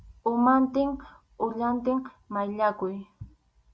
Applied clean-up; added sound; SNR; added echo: none; none; none; none.